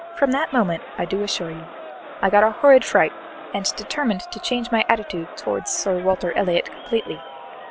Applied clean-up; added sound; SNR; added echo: none; Crowd; 15 dB; none.